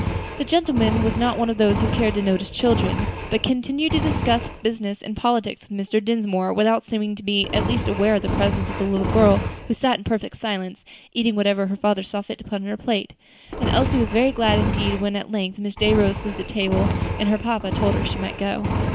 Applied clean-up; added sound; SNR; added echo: none; Engine; 5 dB; none.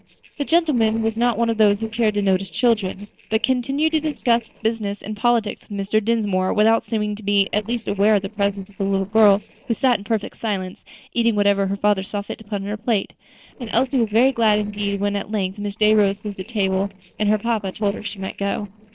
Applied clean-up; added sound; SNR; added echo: neural separator model SepFormer DNS4.